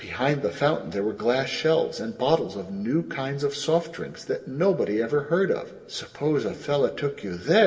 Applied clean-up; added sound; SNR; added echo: none; none; none; reverberation time 0.9 s.